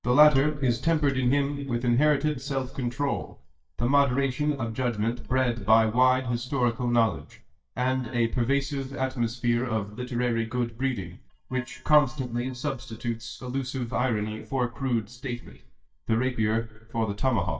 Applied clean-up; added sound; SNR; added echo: neural mask model DeepFilterNet 3.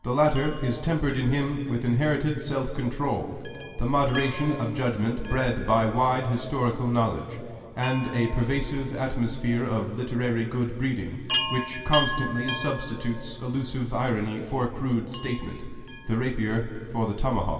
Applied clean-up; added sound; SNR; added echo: none; Chime; 12 dB; reverberation time 2.4 s.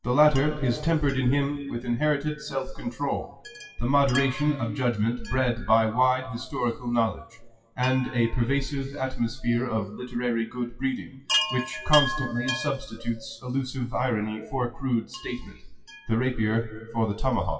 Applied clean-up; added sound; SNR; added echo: classical method WPE with log-MMSE.